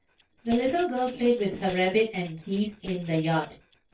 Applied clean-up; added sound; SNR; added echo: neural separator model SepFormer DNS4.